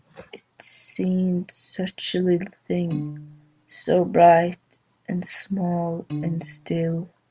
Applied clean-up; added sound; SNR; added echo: none; Piano; 10 dB; none.